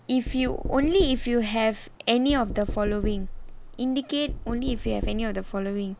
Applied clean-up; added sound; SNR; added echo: none; Knock; 6 dB; none.